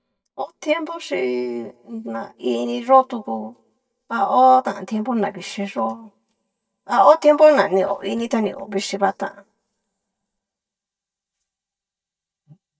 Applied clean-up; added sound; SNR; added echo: neural mask model DeepFilterNet 3.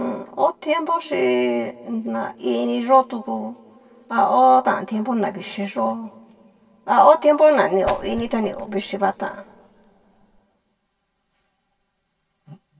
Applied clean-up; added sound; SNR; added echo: none; Splash, splatter; 20 dB; reverberation time 1.5 s.